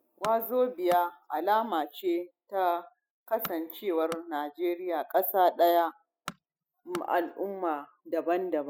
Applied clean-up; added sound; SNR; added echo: classical method spectral subtraction.